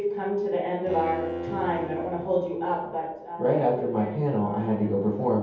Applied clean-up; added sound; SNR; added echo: none; Bowed string instrument; 11 dB; reverberation time 0.7 s.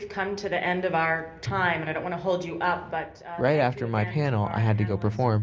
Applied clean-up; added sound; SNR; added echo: none; none; none; none.